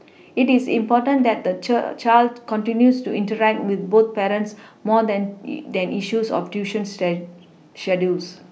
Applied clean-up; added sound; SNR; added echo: none; none; none; none.